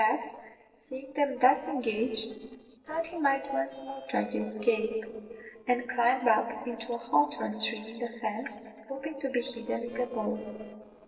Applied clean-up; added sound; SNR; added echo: neural separator model SepFormer DNS4.